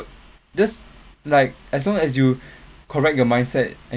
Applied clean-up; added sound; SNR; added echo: none; none; none; none.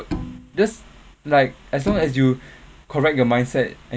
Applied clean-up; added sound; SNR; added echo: none; Bowed string instrument; 13 dB; none.